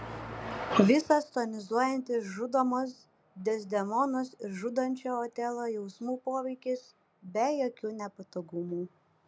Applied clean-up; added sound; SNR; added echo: none; none; none; none.